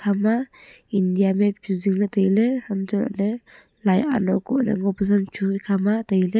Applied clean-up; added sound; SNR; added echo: none; none; none; none.